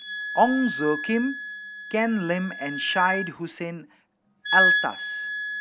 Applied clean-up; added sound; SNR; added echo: none; Wind instrument, woodwind instrument; 2 dB; none.